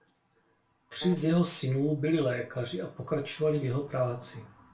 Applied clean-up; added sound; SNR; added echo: none; Wind instrument, woodwind instrument; 16 dB; reverberation time 0.3 s.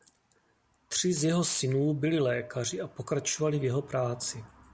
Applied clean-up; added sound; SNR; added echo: none; none; none; none.